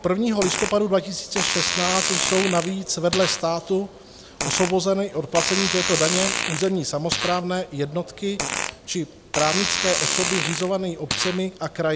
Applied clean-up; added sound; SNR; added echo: none; Fart; 3 dB; none.